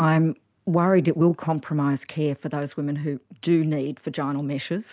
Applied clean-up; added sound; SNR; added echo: none; none; none; none.